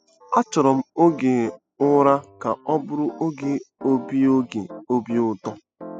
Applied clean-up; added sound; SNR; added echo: classical method spectral subtraction.